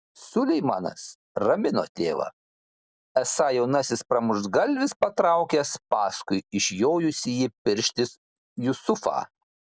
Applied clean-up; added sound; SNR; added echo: none; none; none; none.